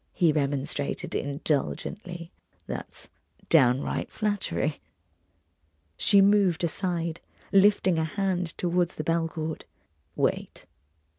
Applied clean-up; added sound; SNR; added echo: none; none; none; none.